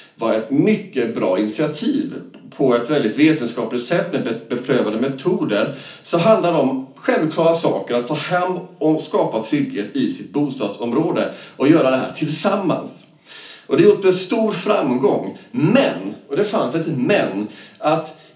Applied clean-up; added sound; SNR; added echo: none; none; none; reverberation time 0.4 s.